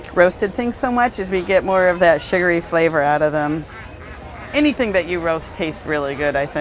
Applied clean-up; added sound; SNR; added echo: none; none; none; none.